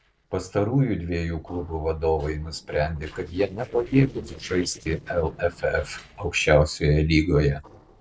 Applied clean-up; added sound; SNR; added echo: neural separator model SepFormer DNS4.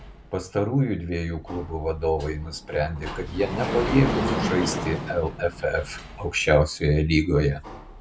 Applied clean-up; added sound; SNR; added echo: none; Sliding door; 7 dB; none.